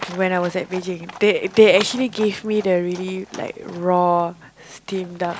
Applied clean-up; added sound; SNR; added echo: none; Livestock, farm animals, working animals; 18 dB; none.